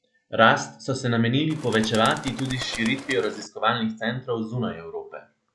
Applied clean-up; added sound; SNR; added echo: none; Bird; 13 dB; none.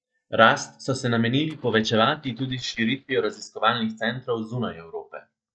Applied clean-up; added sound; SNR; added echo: neural mask model DeepFilterNet 3.